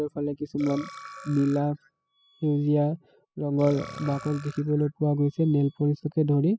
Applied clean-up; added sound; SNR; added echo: classical method spectral subtraction.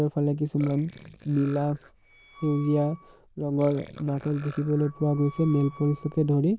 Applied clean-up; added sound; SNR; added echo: neural diffusion model UNIVERSE++.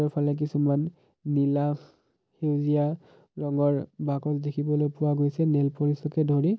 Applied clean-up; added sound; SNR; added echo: none; none; none; none.